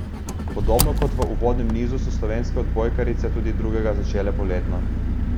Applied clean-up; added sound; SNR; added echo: none; Engine; -5 dB; none.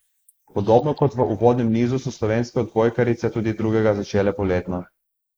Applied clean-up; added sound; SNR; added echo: neural mask model Resemble Enhance denoiser.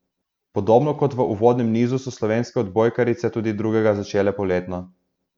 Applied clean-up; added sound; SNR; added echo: none; none; none; none.